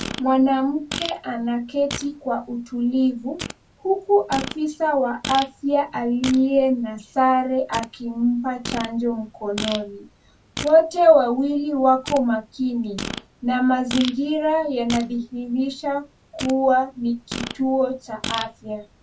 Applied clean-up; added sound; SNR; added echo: none; Fart; 14 dB; reverberation time 0.1 s.